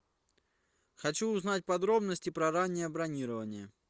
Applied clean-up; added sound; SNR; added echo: none; none; none; none.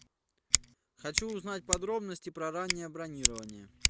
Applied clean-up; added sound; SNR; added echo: none; Scissors; -4 dB; none.